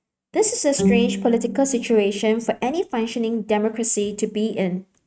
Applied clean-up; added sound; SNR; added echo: neural mask model RNNoise.